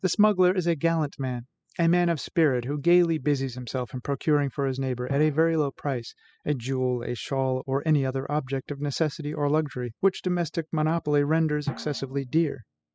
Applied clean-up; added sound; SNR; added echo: classical method spectral subtraction.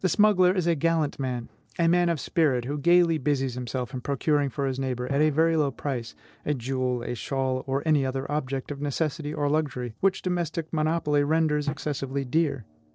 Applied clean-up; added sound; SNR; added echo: neural separator model SepFormer DNS4.